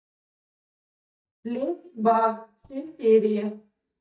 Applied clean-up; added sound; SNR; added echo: neural mask model DeepFilterNet 3.